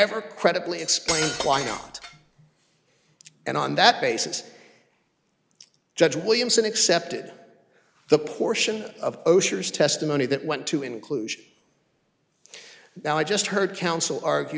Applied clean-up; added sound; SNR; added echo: none; Cutlery, silverware; 6 dB; none.